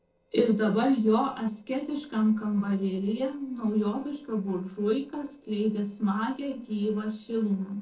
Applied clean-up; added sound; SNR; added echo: neural separator model SepFormer DNS4.